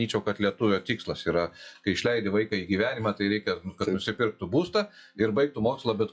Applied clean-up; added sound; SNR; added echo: classical method log-MMSE.